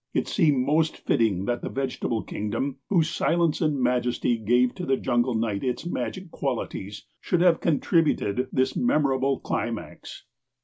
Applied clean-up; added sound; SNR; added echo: none; none; none; none.